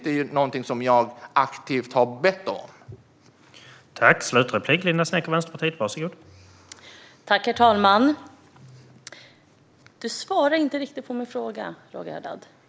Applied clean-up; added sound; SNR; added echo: none; none; none; none.